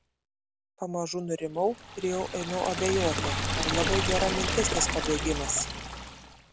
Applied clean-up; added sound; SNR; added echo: none; Liquid; 1 dB; none.